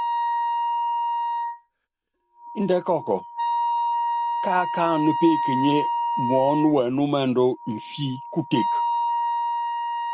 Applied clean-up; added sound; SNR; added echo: none; Wind instrument, woodwind instrument; 0 dB; none.